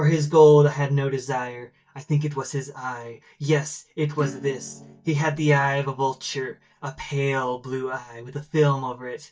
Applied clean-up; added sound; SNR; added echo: neural mask model DeepFilterNet 3.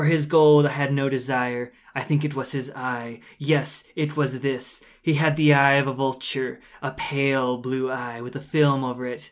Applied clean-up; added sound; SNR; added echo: none; none; none; none.